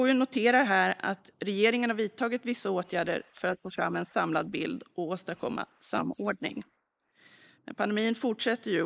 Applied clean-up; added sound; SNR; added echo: neural mask model Resemble Enhance denoiser.